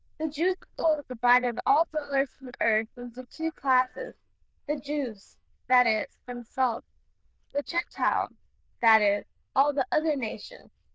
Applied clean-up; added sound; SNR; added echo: neural diffusion model UNIVERSE++.